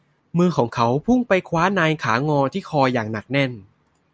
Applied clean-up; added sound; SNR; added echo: none; none; none; none.